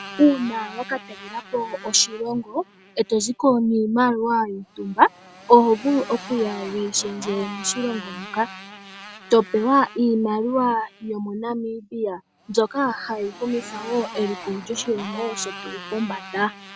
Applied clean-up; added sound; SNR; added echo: none; Motorcycle; 17 dB; none.